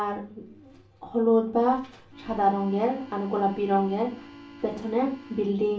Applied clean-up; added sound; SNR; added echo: none; Organ; 19 dB; reverberation time 0.3 s.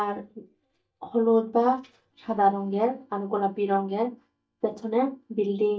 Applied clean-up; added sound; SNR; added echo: neural mask model DeepFilterNet 3.